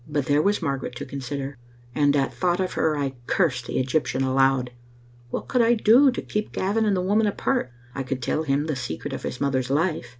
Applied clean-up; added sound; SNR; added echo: none; none; none; none.